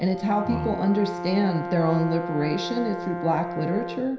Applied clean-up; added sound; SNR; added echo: none; Brass instrument; 7 dB; reverberation time 0.5 s.